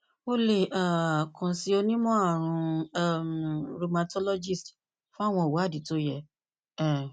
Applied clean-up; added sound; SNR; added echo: none; none; none; none.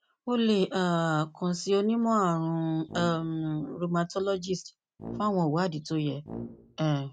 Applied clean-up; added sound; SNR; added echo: none; Brass instrument; 14 dB; none.